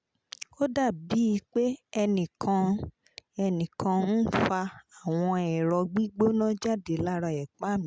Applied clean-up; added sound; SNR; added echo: none; none; none; none.